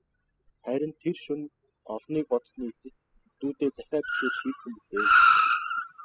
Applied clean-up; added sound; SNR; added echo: classical method spectral subtraction.